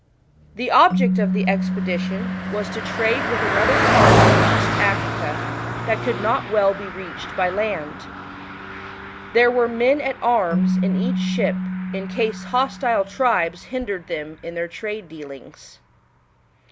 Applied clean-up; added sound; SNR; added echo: none; Keyboard (musical) + Car passing by; 0 dB; none.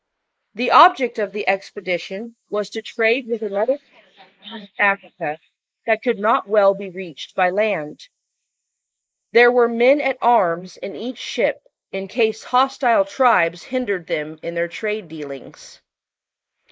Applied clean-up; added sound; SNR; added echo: neural mask model Resemble Enhance denoiser.